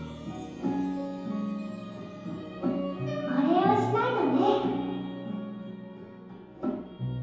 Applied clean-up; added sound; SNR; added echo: none; Piano; 18 dB; reverberation time 0.8 s.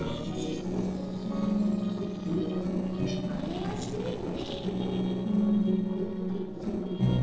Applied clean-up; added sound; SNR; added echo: neural separator model SepFormer DNS4.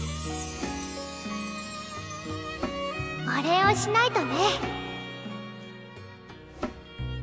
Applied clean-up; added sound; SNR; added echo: none; none; none; none.